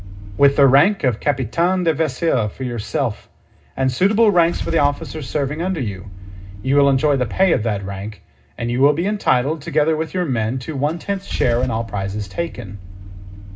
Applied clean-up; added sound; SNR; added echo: none; Idling / Engine starting / Car; 12 dB; reverberation time 0.2 s.